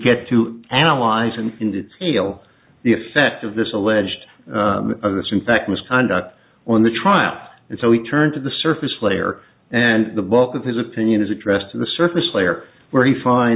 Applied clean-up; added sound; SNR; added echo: none; none; none; none.